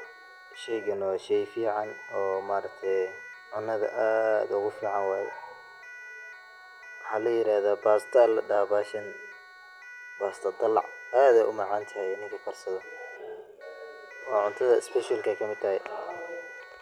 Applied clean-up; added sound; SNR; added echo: none; Siren; 18 dB; none.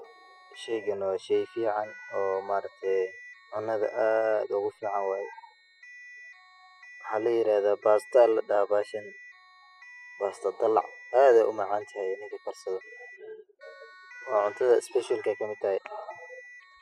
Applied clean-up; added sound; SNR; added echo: classical method spectral subtraction.